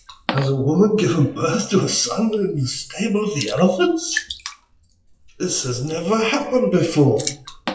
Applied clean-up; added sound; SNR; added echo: classical method WPE with log-MMSE.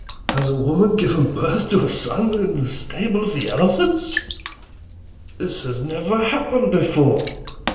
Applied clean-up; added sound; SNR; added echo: none; Water / Splash, splatter; 12 dB; reverberation time 0.9 s.